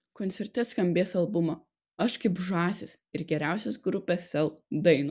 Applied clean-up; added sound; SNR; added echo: none; none; none; none.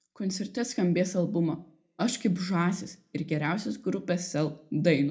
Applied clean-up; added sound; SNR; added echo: none; none; none; reverberation time 0.2 s.